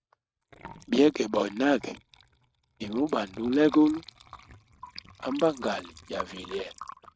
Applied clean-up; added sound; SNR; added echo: neural mask model RNNoise.